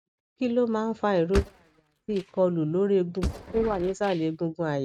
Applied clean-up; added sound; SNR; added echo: neural mask model RNNoise.